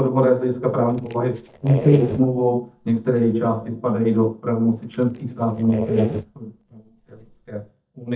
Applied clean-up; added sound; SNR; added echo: neural mask model DeepFilterNet 3.